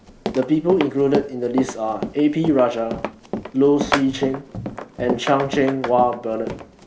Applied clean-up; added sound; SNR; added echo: none; Run; 8 dB; none.